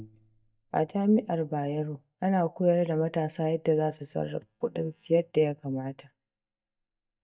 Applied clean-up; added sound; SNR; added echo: neural mask model DeepFilterNet 3.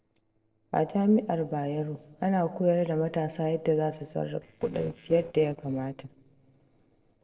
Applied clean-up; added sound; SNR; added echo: neural separator model SepFormer DNS4.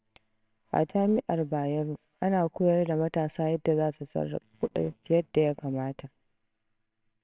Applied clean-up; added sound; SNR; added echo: neural separator model SepFormer WHAMR!.